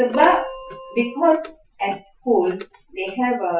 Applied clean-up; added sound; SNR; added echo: classical method Wiener filter.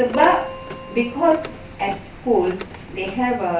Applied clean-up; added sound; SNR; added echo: none; Keyboard (musical) + Car; 12 dB; none.